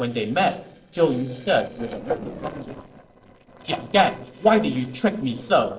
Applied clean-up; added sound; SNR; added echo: neural separator model SepFormer DNS4.